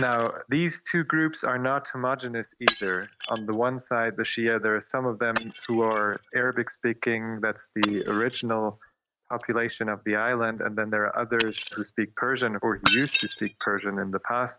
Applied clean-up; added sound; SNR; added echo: neural mask model RNNoise.